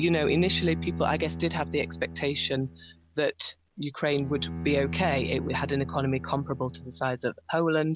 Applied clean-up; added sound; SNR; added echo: none; Bowed string instrument; 9 dB; none.